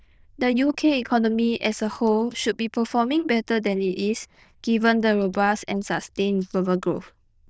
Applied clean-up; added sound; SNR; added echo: neural diffusion model UNIVERSE++.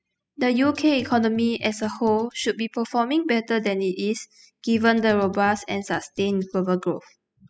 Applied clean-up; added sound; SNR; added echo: classical method spectral subtraction.